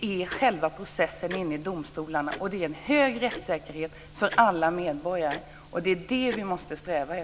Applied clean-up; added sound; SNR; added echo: none; Tick-tock; 17 dB; none.